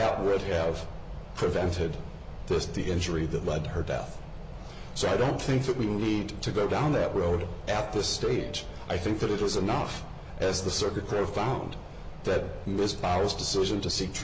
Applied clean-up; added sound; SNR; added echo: none; Piano; 18 dB; none.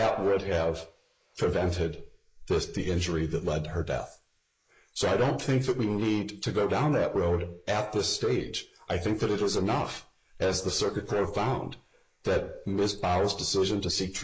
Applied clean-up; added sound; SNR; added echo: neural mask model Resemble Enhance denoiser.